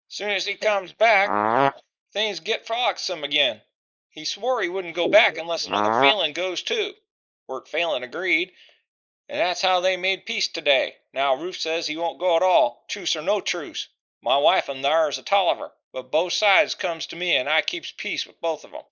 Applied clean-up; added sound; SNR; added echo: neural mask model Resemble Enhance denoiser.